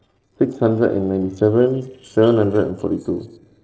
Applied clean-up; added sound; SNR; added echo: neural separator model SepFormer DNS4.